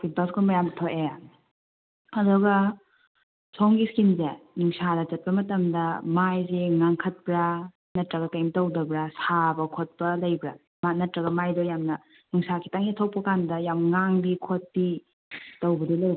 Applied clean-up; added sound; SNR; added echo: none; none; none; none.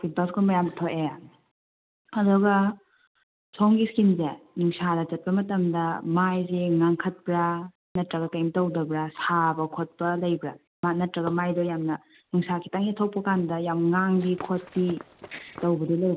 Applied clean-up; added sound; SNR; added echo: none; Walk, footsteps / Run; 18 dB; none.